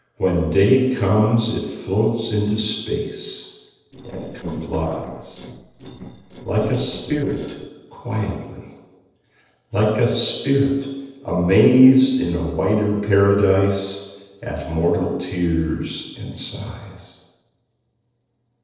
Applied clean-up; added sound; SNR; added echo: neural separator model SepFormer DNS4.